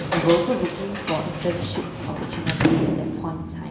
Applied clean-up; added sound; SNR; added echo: none; Sliding door / Slam; -1 dB; reverberation time 0.7 s.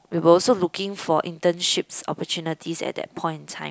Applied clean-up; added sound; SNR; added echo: none; none; none; none.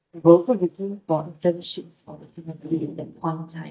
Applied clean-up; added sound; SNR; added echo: neural mask model DeepFilterNet 3.